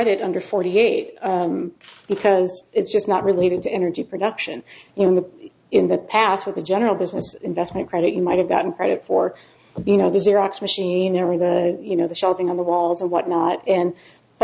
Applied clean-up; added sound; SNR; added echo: none; none; none; none.